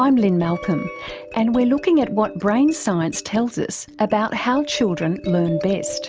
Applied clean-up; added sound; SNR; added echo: none; Wind instrument, woodwind instrument; 19 dB; none.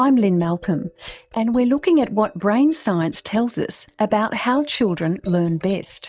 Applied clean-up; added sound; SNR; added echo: neural mask model DeepFilterNet 3.